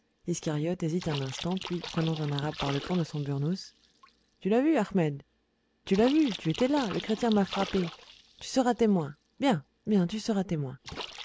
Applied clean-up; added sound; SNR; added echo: none; Splash, splatter; 15 dB; none.